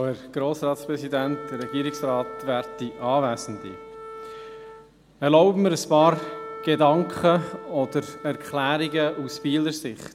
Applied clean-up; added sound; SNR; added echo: none; Wind instrument, woodwind instrument; 15 dB; none.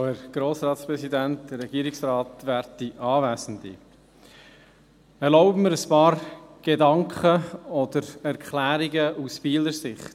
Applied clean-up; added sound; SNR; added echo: none; none; none; none.